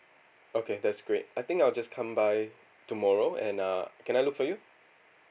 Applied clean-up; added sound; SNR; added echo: none; none; none; none.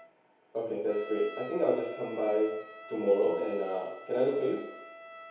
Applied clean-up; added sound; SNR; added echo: none; Trumpet; 16 dB; reverberation time 2.2 s.